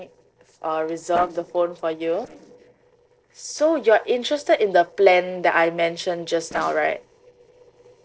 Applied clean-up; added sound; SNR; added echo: neural separator model SepFormer DNS4.